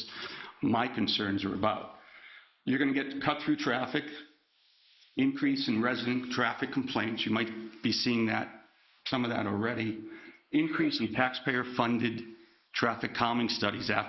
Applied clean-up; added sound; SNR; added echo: neural mask model Resemble Enhance denoiser.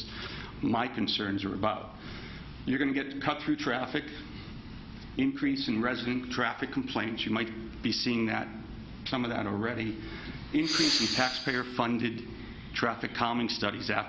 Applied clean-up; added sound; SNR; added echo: none; Respiratory sounds; 0 dB; none.